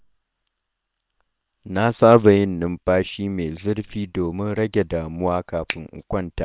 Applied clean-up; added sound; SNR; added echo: neural separator model SepFormer WHAM!.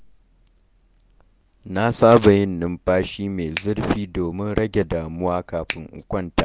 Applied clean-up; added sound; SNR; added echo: none; Finger snapping; 11 dB; none.